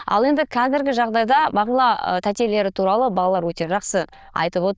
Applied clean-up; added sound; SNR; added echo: neural diffusion model UNIVERSE++.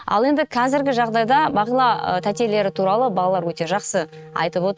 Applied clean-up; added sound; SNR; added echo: neural mask model RNNoise.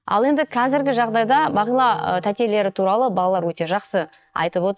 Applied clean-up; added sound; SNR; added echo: neural mask model DeepFilterNet 3.